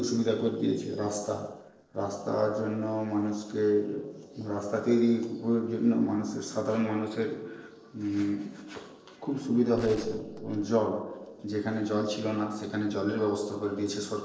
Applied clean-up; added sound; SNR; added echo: neural separator model SepFormer DNS4.